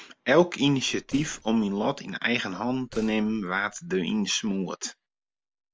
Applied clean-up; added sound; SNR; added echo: neural separator model SepFormer DNS4.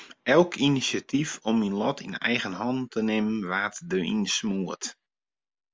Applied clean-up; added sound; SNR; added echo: none; none; none; none.